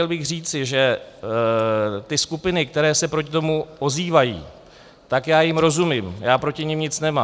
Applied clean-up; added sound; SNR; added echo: none; none; none; none.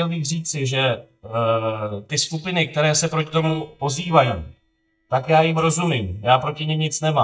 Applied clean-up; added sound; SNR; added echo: neural mask model DeepFilterNet 3.